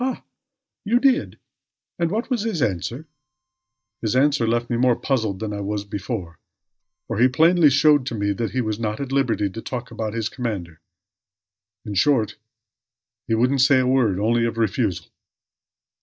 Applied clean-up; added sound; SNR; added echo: neural mask model DeepFilterNet 3.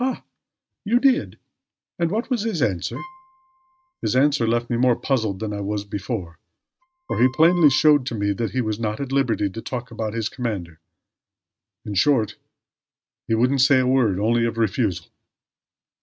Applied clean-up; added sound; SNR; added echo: neural mask model RNNoise.